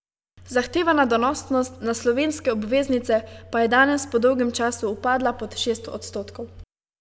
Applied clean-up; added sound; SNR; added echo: none; none; none; none.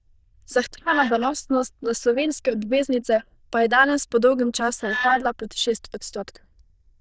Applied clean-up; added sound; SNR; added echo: neural diffusion model UNIVERSE++.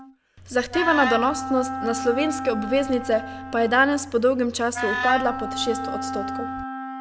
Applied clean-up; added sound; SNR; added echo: none; Wind instrument, woodwind instrument; 6 dB; none.